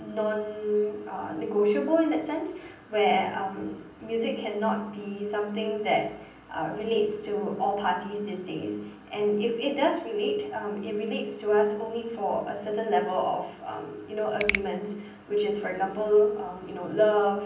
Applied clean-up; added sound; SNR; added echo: none; Finger snapping; 7 dB; reverberation time 0.6 s.